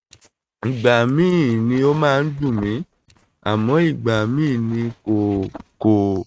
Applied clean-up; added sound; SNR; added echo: neural mask model RNNoise.